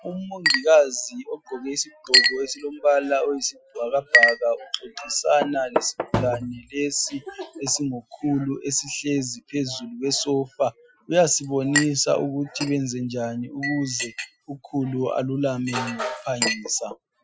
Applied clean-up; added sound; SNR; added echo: classical method Wiener filter.